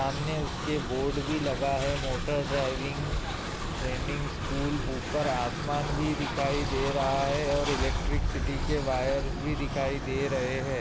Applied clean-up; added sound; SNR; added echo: none; Train; 1 dB; none.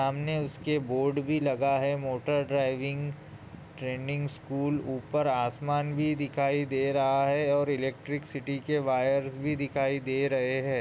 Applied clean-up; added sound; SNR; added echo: none; none; none; none.